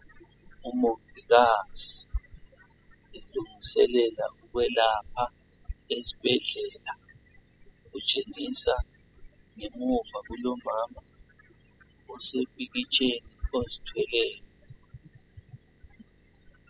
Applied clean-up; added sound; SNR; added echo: classical method spectral subtraction.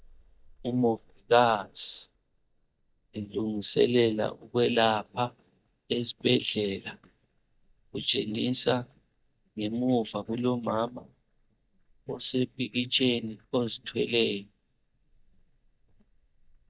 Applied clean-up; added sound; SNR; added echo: neural mask model DeepFilterNet 3.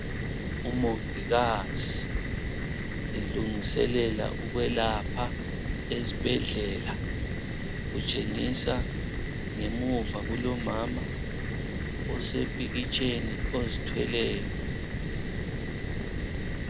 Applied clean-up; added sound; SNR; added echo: none; Fire; -1 dB; none.